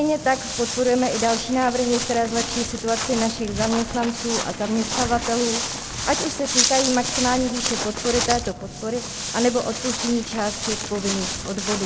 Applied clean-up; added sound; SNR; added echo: none; Walk, footsteps; 4 dB; none.